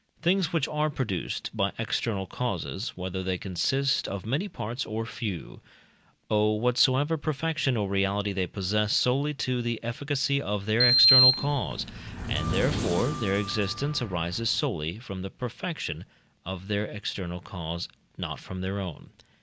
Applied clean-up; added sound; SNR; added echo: none; Sliding door; -2 dB; none.